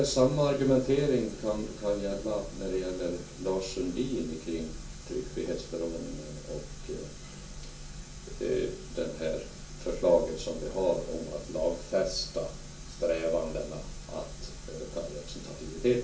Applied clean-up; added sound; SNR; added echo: none; none; none; reverberation time 0.3 s.